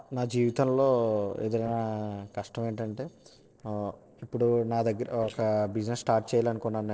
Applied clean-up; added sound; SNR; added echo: neural separator model SepFormer DNS4.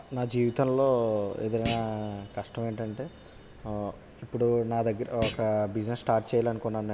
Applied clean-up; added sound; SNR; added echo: none; Thump, thud; 12 dB; none.